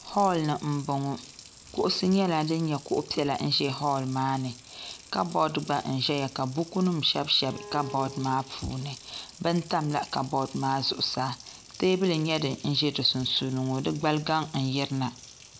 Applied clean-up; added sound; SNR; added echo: none; Water tap, faucet + Bowed string instrument; 19 dB; none.